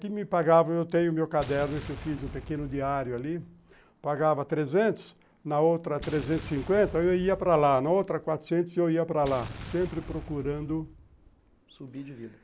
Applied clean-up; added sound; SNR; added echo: none; Explosion; 16 dB; none.